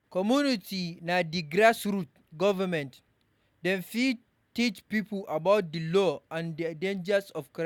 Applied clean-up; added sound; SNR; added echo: none; none; none; none.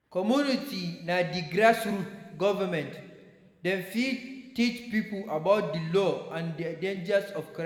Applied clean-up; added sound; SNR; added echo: none; none; none; reverberation time 1.3 s.